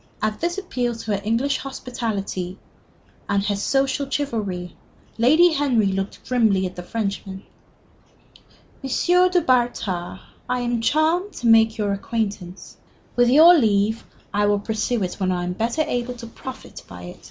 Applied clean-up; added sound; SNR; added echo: none; none; none; none.